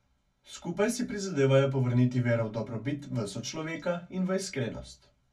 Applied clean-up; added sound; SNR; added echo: none; none; none; reverberation time 0.1 s.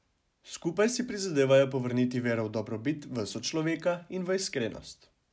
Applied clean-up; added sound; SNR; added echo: none; none; none; none.